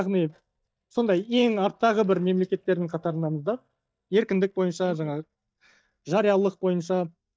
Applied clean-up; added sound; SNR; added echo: neural mask model DeepFilterNet 3.